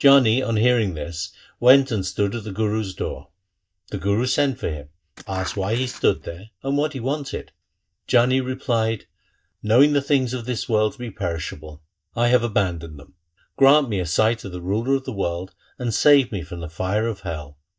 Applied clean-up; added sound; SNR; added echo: neural mask model DeepFilterNet 3.